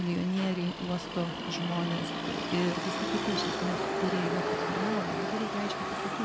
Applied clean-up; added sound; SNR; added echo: none; Motor vehicle (road); 0 dB; none.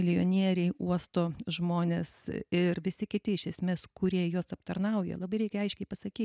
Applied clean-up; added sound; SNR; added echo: none; none; none; none.